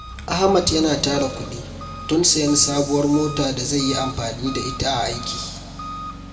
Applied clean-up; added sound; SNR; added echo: none; Engine; 12 dB; reverberation time 1.9 s.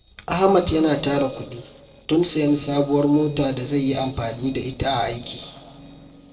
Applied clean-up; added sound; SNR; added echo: neural separator model SepFormer DNS4.